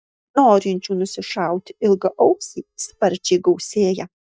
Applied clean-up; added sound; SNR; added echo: neural mask model DeepFilterNet 3.